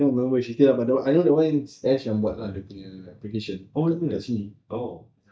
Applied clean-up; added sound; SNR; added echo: neural mask model DeepFilterNet 3.